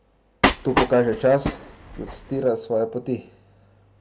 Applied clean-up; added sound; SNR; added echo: none; Train; 1 dB; none.